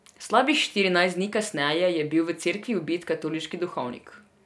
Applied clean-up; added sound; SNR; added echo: none; none; none; none.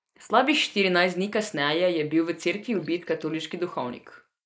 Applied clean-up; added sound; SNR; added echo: neural mask model Resemble Enhance denoiser.